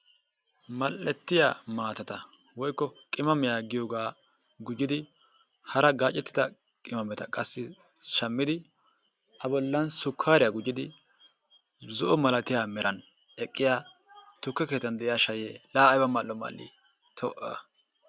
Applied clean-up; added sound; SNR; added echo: none; none; none; none.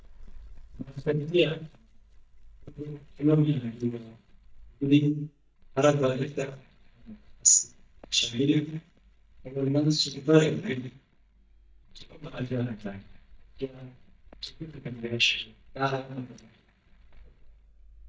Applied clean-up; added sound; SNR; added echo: neural mask model DeepFilterNet 3.